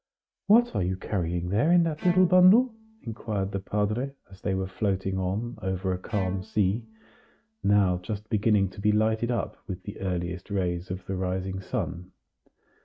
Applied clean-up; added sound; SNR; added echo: neural mask model RNNoise.